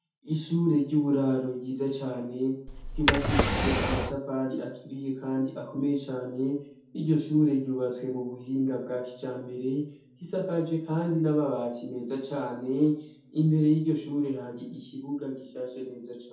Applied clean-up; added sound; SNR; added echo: none; Drawer open or close; -2 dB; reverberation time 0.6 s.